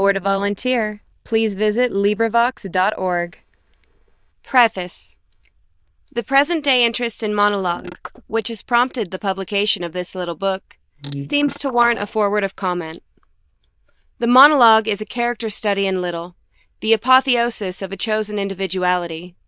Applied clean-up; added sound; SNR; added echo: neural diffusion model UNIVERSE++.